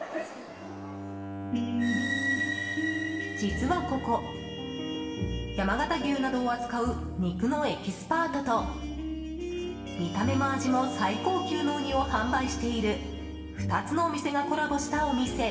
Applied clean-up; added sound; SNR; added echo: none; Bowed string instrument; 13 dB; reverberation time 1.3 s.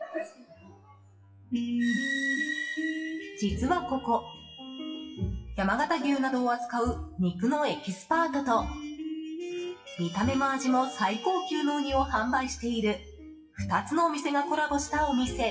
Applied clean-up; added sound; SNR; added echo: classical method WPE with log-MMSE.